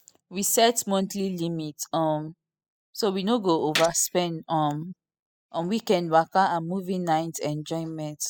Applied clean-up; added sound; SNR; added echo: classical method spectral subtraction.